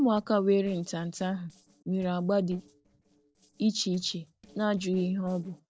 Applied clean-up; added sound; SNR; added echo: neural separator model SepFormer DNS4.